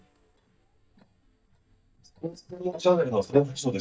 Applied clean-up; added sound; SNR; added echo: neural mask model DeepFilterNet 3.